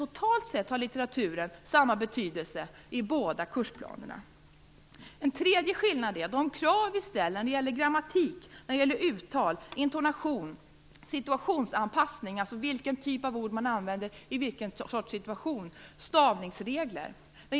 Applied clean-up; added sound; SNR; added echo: none; none; none; none.